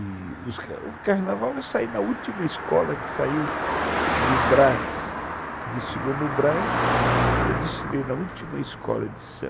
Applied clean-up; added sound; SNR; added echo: none; Car passing by; 0 dB; none.